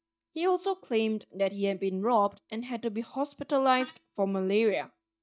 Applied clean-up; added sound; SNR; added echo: neural mask model DeepFilterNet 3.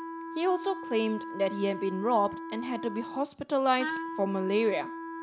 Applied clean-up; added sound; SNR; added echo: none; Wind instrument, woodwind instrument; 9 dB; none.